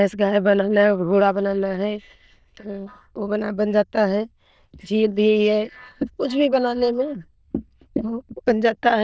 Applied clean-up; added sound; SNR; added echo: neural diffusion model UNIVERSE++.